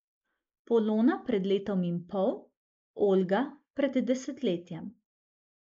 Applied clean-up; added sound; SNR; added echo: neural mask model Resemble Enhance denoiser.